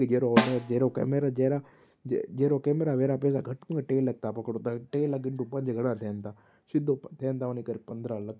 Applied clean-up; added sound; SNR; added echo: none; Snare drum; 2 dB; none.